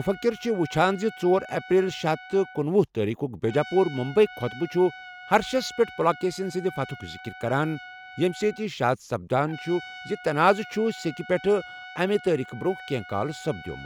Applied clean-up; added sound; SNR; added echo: none; Trumpet; 17 dB; none.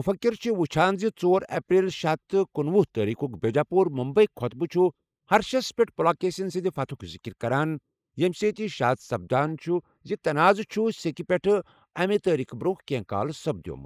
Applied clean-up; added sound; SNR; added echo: neural mask model Resemble Enhance denoiser.